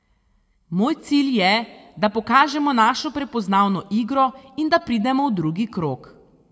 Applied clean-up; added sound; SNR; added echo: none; none; none; reverberation time 0.8 s.